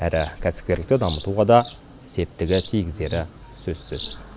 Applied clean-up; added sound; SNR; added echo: none; Bird vocalization, bird call, bird song; 18 dB; none.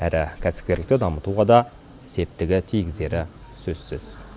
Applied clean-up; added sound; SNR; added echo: none; none; none; none.